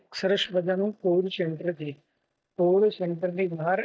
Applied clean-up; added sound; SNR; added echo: neural mask model DeepFilterNet 3.